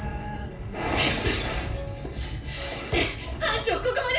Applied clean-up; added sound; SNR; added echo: none; Thump, thud; 12 dB; reverberation time 0.3 s.